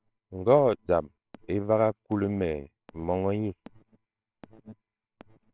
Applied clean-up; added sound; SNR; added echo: neural separator model SepFormer WHAMR!.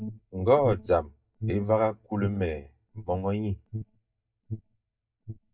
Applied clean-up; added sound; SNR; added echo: neural mask model DeepFilterNet 3.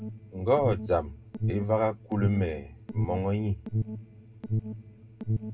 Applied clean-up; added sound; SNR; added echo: none; Alarm; 4 dB; reverberation time 0.2 s.